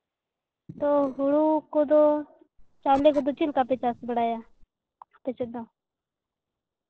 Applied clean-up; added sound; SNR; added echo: neural separator model SepFormer DNS4.